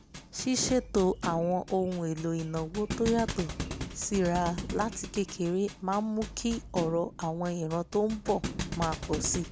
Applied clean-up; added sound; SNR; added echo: none; Thump, thud; 9 dB; none.